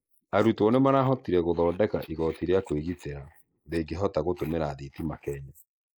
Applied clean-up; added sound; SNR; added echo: neural mask model Resemble Enhance denoiser.